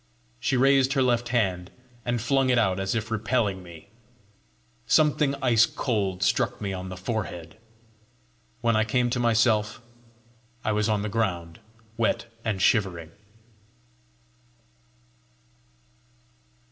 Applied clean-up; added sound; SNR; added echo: none; none; none; reverberation time 0.3 s.